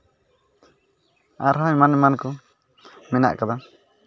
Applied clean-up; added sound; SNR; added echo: none; none; none; none.